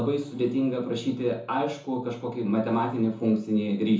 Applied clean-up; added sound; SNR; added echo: none; none; none; reverberation time 0.6 s.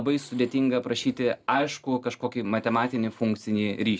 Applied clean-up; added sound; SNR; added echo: none; none; none; none.